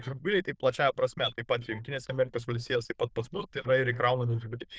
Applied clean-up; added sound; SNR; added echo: neural diffusion model UNIVERSE++.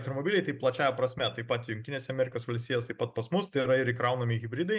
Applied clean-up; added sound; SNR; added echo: none; none; none; none.